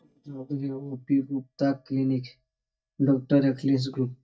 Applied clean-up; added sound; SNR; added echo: neural mask model DeepFilterNet 3.